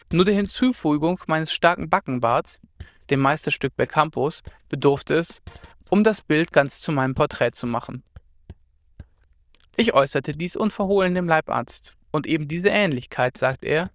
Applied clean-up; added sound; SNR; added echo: neural diffusion model UNIVERSE++.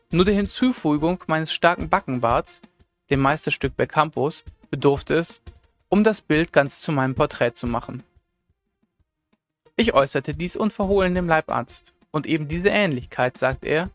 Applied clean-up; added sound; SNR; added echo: neural mask model RNNoise.